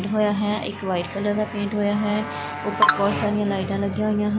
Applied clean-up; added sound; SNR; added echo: none; Motorcycle; 11 dB; none.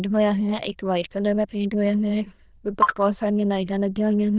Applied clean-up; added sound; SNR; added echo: neural diffusion model UNIVERSE++.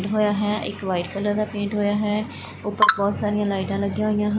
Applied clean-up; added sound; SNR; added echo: none; none; none; none.